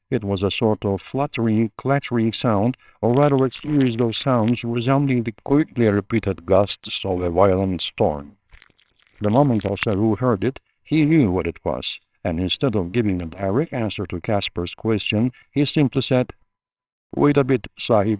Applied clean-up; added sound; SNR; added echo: neural separator model SepFormer WHAMR!.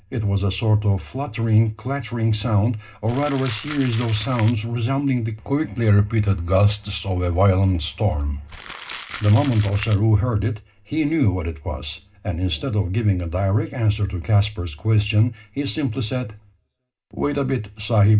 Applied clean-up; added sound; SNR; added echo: none; Crumpling, crinkling; 15 dB; reverberation time 0.2 s.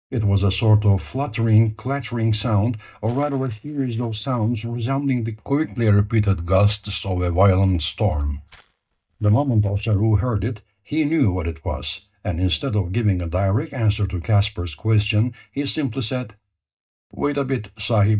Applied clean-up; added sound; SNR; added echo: neural mask model DeepFilterNet 3.